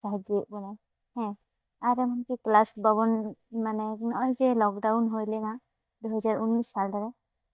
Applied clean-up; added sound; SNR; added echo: neural mask model DeepFilterNet 3.